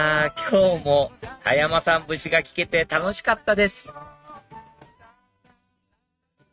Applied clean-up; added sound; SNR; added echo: neural mask model RNNoise.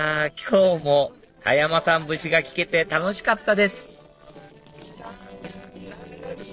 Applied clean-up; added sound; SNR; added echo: neural separator model SepFormer DNS4.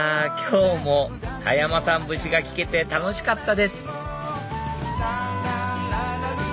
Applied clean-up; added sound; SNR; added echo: none; none; none; none.